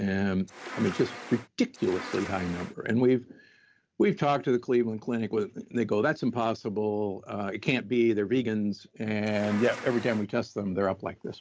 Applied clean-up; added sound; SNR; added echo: none; Insect; 12 dB; none.